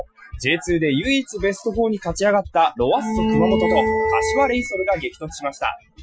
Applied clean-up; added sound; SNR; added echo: classical method Wiener filter.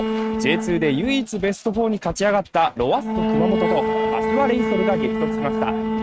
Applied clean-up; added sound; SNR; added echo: neural mask model RNNoise.